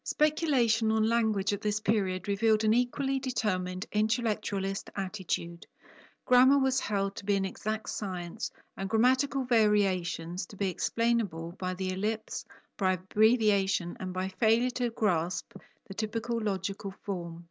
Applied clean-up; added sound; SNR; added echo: none; none; none; none.